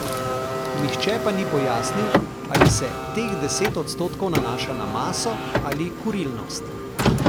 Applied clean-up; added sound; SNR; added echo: none; Car; -3 dB; none.